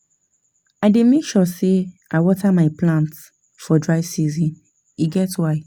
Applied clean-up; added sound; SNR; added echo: none; none; none; none.